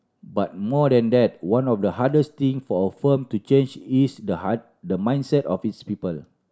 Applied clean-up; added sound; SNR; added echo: none; none; none; none.